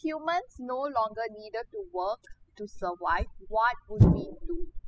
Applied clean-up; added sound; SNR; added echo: classical method spectral subtraction.